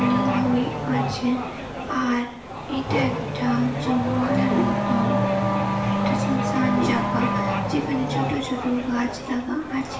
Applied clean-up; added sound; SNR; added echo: none; Race car, auto racing / Accelerating, revving, vroom; -1 dB; reverberation time 0.8 s.